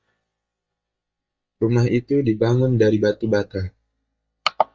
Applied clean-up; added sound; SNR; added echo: neural mask model DeepFilterNet 3.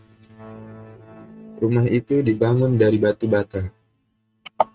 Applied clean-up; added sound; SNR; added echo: neural mask model RNNoise.